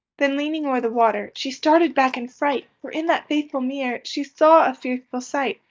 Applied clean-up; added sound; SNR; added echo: neural mask model DeepFilterNet 3.